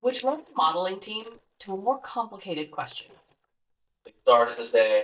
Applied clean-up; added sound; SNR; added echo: neural mask model DeepFilterNet 3.